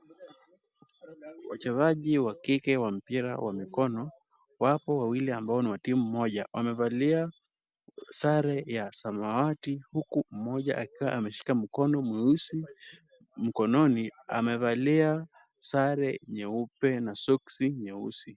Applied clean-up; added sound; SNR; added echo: none; none; none; none.